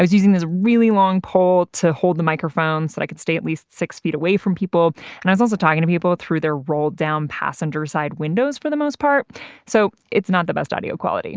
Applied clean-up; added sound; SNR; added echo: none; none; none; none.